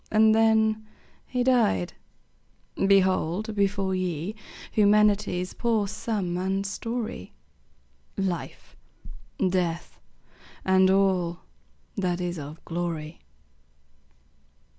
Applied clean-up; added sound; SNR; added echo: none; none; none; none.